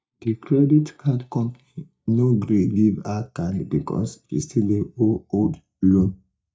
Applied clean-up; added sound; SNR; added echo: neural mask model DeepFilterNet 3.